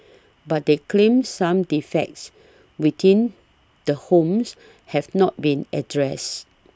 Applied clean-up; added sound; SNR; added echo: none; none; none; none.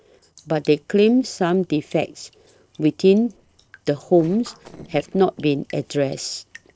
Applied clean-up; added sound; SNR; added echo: neural separator model SepFormer DNS4.